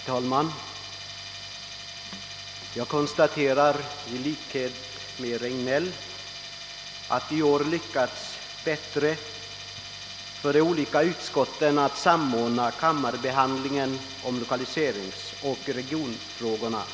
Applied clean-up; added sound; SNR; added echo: none; Tools; 12 dB; none.